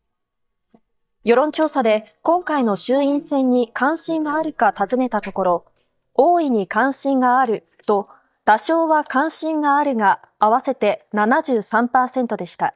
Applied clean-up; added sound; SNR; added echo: neural mask model DeepFilterNet 3.